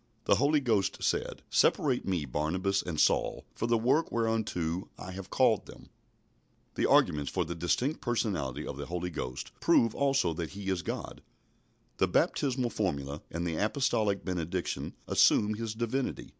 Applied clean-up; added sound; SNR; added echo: none; none; none; none.